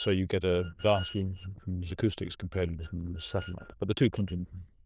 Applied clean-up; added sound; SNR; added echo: neural diffusion model UNIVERSE++.